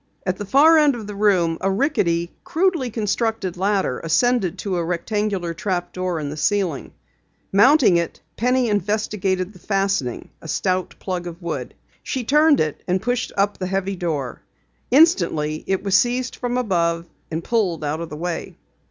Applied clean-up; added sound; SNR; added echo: none; none; none; none.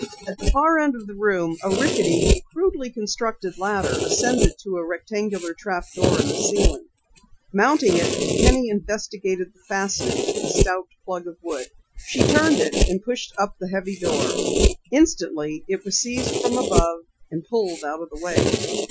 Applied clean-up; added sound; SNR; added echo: classical method Wiener filter.